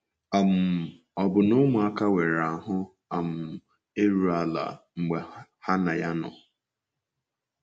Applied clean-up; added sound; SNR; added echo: none; none; none; none.